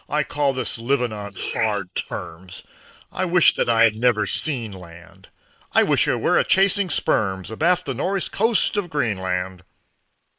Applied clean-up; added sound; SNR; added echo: neural mask model Resemble Enhance denoiser.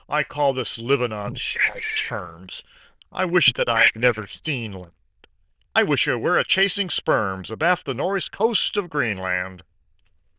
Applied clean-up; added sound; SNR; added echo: neural diffusion model UNIVERSE++.